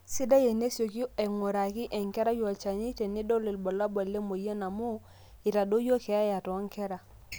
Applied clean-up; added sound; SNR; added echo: none; none; none; none.